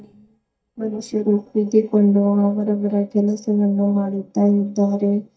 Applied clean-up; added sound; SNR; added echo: neural mask model DeepFilterNet 3.